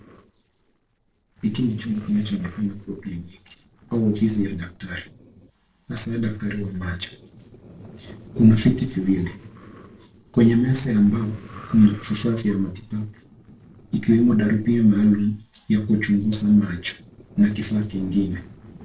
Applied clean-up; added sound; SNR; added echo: neural separator model SepFormer DNS4.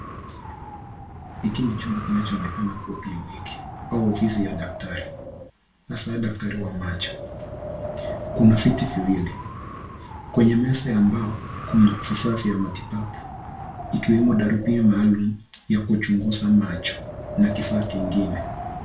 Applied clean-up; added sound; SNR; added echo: none; Wind; 12 dB; reverberation time 0.3 s.